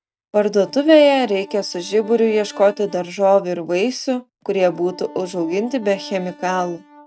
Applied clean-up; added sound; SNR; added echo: neural mask model RNNoise.